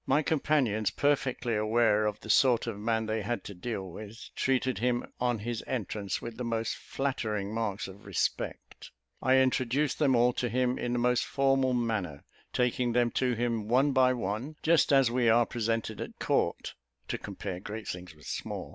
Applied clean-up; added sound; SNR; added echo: none; none; none; none.